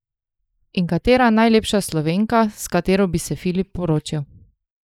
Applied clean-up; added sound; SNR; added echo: neural mask model Resemble Enhance denoiser.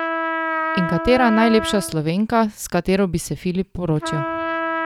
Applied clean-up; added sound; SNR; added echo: none; Trumpet; 6 dB; none.